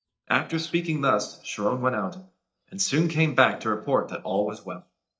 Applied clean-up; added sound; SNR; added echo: neural mask model DeepFilterNet 3.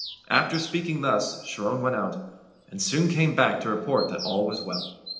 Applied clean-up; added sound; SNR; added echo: none; Bird vocalization, bird call, bird song; 15 dB; reverberation time 0.9 s.